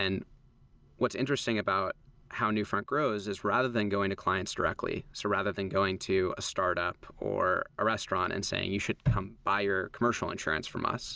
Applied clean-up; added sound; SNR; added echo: none; none; none; none.